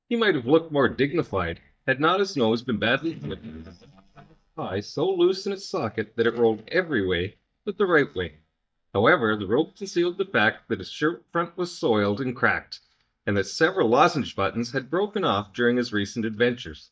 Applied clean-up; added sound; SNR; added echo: neural mask model DeepFilterNet 3.